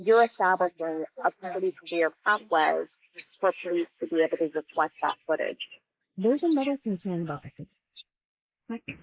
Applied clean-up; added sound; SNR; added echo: neural mask model Resemble Enhance denoiser.